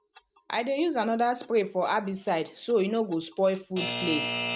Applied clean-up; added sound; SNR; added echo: none; Alarm / Clock; 10 dB; none.